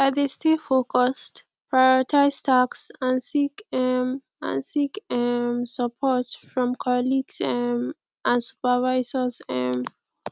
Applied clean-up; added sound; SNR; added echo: none; none; none; none.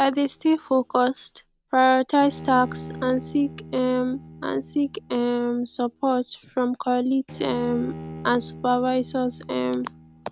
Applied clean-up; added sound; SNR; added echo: none; Bowed string instrument; 17 dB; none.